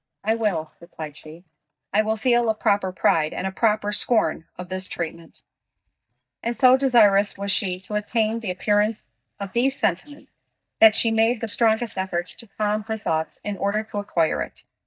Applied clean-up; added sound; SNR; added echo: neural mask model DeepFilterNet 3.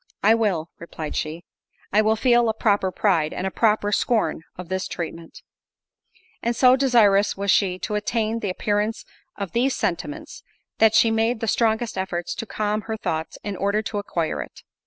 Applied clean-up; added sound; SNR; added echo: none; none; none; none.